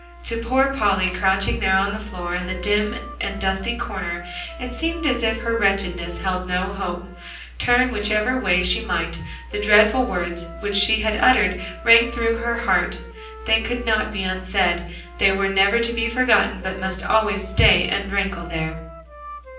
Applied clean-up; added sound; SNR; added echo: none; Wind instrument, woodwind instrument; 18 dB; reverberation time 0.6 s.